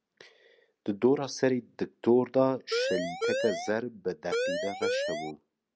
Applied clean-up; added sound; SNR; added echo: none; Siren; 0 dB; none.